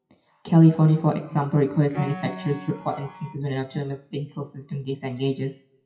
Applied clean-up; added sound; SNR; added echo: classical method WPE with log-MMSE.